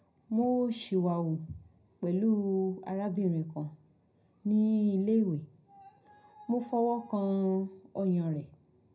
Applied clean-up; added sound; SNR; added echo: none; none; none; reverberation time 0.3 s.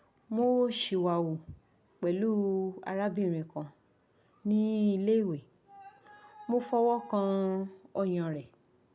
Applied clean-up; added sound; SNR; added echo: none; none; none; none.